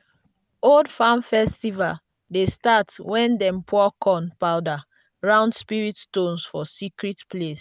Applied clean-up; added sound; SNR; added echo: none; none; none; none.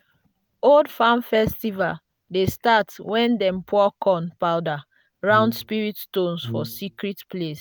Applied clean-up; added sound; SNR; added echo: none; Brass instrument; 11 dB; none.